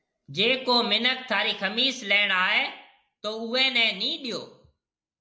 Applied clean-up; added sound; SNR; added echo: none; none; none; none.